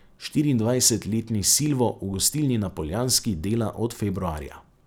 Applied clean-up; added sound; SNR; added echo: none; none; none; none.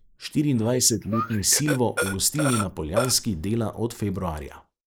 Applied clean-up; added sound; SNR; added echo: neural mask model Resemble Enhance denoiser.